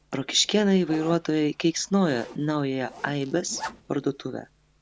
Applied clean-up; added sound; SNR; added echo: none; Zipper (clothing); 18 dB; none.